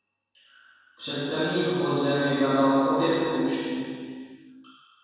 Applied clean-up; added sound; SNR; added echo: none; none; none; reverberation time 2.1 s.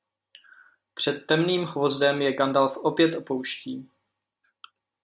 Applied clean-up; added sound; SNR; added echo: none; none; none; none.